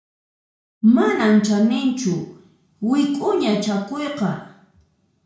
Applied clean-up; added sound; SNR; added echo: none; none; none; reverberation time 0.6 s.